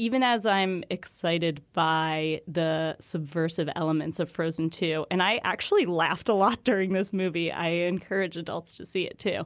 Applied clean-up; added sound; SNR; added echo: none; none; none; none.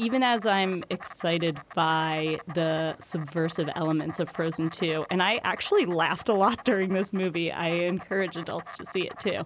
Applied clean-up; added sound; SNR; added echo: none; Insect; 17 dB; none.